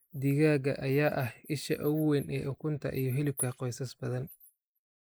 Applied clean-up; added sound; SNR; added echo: neural mask model Resemble Enhance denoiser.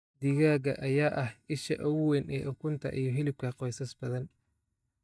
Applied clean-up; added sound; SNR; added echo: neural mask model DeepFilterNet 3.